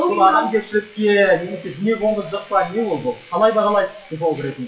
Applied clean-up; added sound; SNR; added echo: classical method WPE with log-MMSE.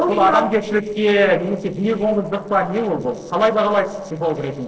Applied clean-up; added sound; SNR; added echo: neural separator model SepFormer DNS4.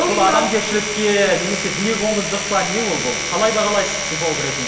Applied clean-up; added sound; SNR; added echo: none; Domestic sounds, home sounds; 4 dB; reverberation time 0.9 s.